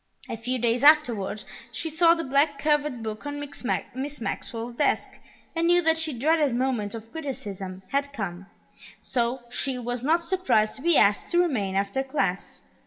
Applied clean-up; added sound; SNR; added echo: none; none; none; reverberation time 0.7 s.